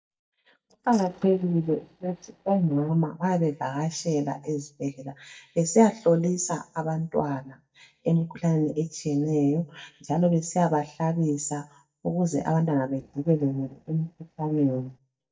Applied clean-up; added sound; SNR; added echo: neural mask model DeepFilterNet 3.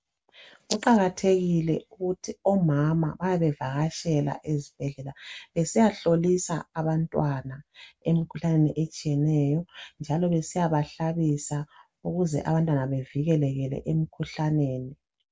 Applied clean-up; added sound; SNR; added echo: none; none; none; none.